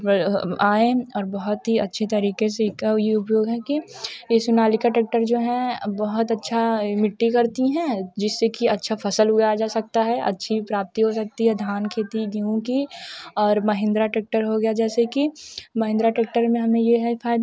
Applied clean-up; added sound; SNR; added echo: none; none; none; none.